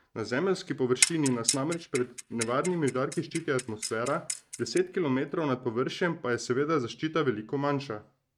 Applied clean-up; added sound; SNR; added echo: neural mask model RNNoise.